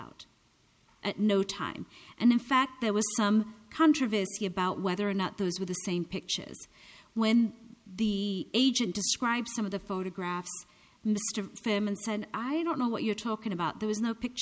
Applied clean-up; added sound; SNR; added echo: none; none; none; none.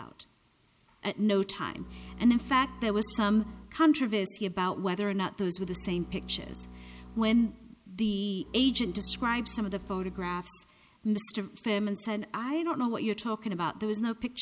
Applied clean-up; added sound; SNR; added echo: none; Bowed string instrument; 17 dB; none.